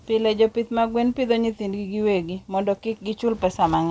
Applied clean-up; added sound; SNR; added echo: none; none; none; none.